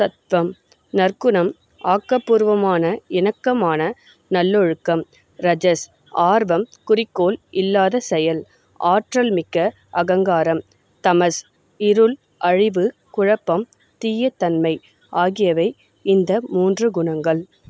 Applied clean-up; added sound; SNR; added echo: none; none; none; none.